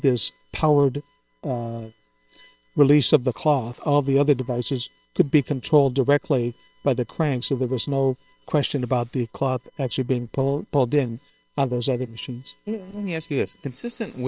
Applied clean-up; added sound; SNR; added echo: neural separator model SepFormer WHAM!.